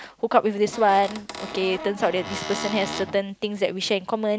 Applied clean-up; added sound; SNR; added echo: none; Squeak / Cupboard open or close; 10 dB; none.